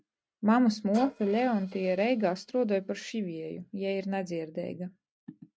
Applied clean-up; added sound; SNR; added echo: neural mask model RNNoise.